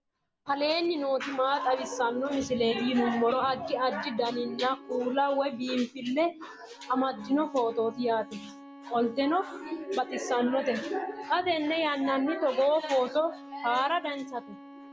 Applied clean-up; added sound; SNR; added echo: none; Bowed string instrument; 19 dB; none.